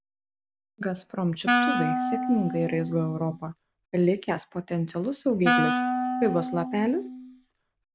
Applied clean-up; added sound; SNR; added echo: none; Wind instrument, woodwind instrument; 0 dB; none.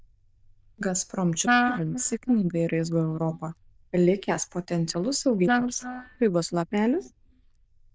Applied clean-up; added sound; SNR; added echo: neural diffusion model UNIVERSE++.